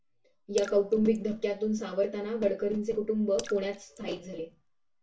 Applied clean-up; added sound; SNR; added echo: none; Raindrop / Splash, splatter; 19 dB; reverberation time 0.2 s.